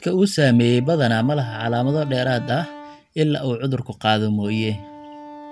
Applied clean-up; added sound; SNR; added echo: none; Wind instrument, woodwind instrument; 19 dB; none.